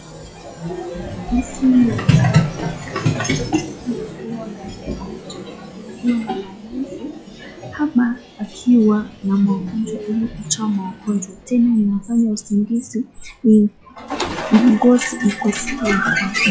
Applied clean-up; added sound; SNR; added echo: classical method log-MMSE.